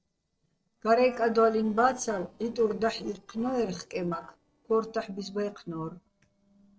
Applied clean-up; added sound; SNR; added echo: neural separator model SepFormer DNS4.